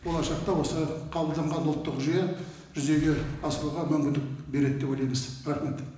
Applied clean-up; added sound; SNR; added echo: none; Boom; 18 dB; reverberation time 1.0 s.